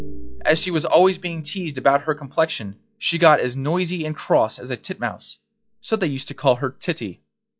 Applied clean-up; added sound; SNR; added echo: classical method log-MMSE.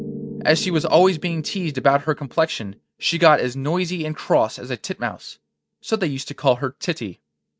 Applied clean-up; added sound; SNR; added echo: neural mask model RNNoise.